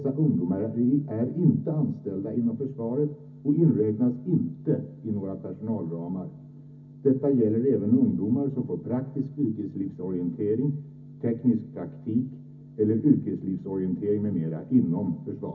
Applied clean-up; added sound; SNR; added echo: none; none; none; reverberation time 0.4 s.